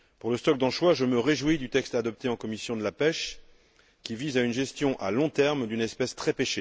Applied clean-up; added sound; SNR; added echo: none; none; none; none.